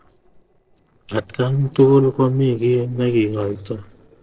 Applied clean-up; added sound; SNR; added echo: neural separator model SepFormer DNS4.